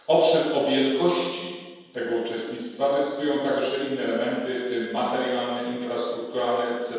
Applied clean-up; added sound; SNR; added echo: none; none; none; reverberation time 1.2 s.